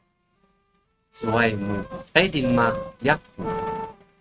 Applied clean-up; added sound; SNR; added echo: neural mask model RNNoise.